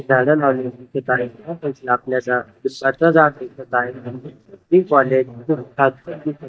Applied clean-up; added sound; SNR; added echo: neural mask model DeepFilterNet 3.